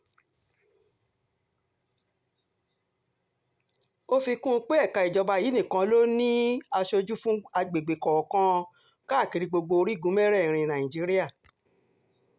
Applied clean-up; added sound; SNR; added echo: none; none; none; none.